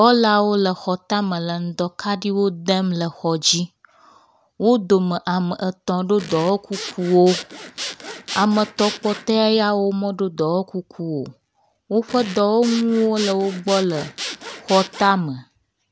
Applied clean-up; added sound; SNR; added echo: none; Zipper (clothing) / Sawing; 12 dB; none.